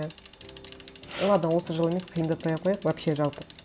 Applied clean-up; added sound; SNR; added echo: none; Bicycle; 15 dB; none.